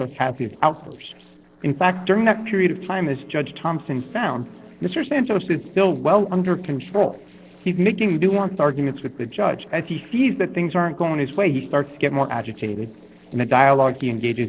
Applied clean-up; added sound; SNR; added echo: neural separator model SepFormer DNS4.